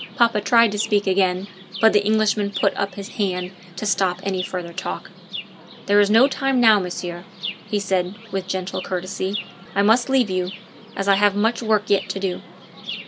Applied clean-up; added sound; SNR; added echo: none; Chirp, tweet; 15 dB; none.